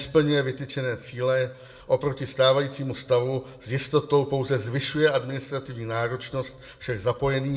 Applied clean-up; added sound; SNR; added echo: none; Tambourine; 18 dB; reverberation time 0.5 s.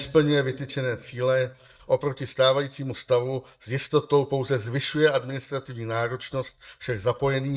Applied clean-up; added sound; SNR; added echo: neural mask model DeepFilterNet 3.